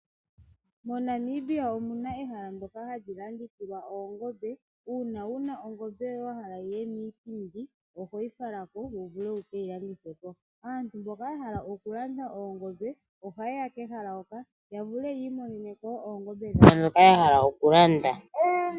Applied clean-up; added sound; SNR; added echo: none; none; none; none.